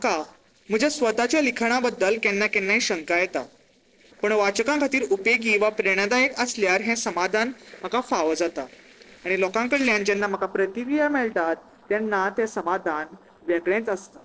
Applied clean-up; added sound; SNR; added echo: neural separator model SepFormer DNS4.